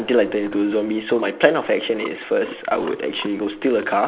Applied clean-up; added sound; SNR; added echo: neural mask model Resemble Enhance denoiser.